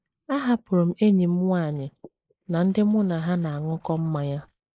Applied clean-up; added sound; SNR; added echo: neural mask model Resemble Enhance denoiser.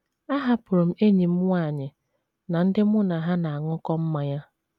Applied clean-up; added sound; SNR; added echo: none; none; none; none.